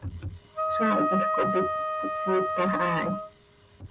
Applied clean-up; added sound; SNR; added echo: none; Wind instrument, woodwind instrument; -2 dB; none.